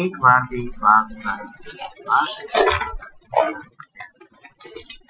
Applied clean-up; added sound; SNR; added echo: classical method Wiener filter.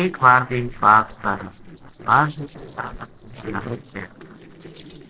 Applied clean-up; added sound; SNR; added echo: neural separator model SepFormer DNS4.